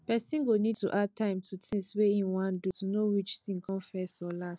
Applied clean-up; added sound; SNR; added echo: none; none; none; none.